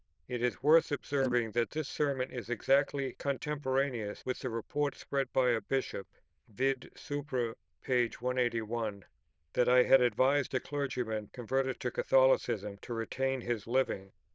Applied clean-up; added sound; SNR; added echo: neural diffusion model UNIVERSE++.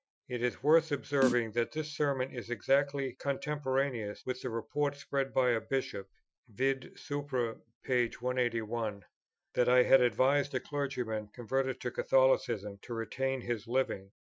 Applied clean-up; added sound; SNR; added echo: classical method Wiener filter.